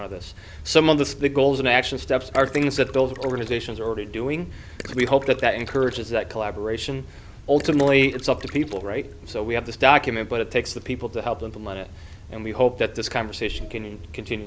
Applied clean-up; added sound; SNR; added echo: none; Gurgling; 18 dB; none.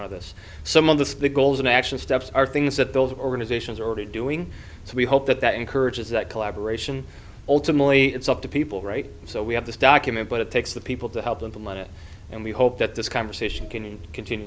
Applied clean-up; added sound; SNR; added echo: none; none; none; none.